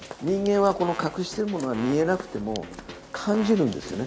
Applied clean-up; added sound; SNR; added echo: none; Brass instrument + Walk, footsteps; 16 dB; none.